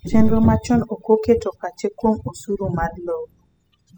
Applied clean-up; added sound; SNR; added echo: classical method spectral subtraction.